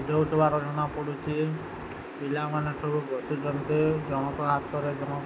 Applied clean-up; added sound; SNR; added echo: none; none; none; none.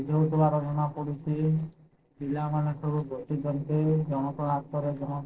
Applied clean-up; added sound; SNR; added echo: neural separator model SepFormer DNS4.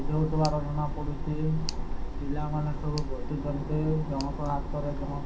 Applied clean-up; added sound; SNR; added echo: none; Tick; 1 dB; reverberation time 0.3 s.